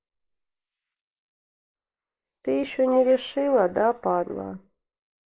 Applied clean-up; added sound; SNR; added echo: neural mask model Resemble Enhance denoiser.